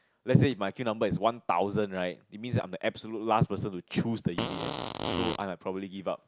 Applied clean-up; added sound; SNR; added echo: none; Fart; 4 dB; none.